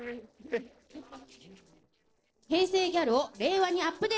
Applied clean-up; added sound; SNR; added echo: neural separator model SepFormer DNS4.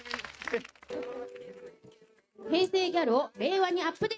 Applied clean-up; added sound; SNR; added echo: neural mask model RNNoise.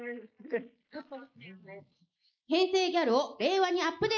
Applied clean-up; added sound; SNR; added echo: neural mask model Resemble Enhance denoiser.